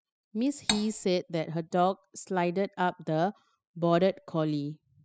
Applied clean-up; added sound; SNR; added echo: classical method spectral subtraction.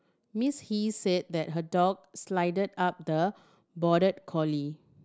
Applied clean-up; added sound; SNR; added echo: none; none; none; none.